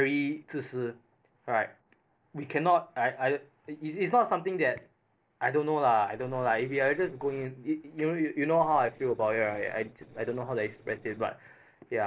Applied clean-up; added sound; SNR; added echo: neural separator model SepFormer DNS4.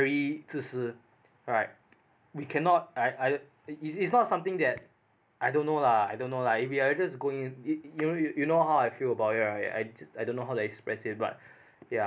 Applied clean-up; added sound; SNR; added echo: none; none; none; none.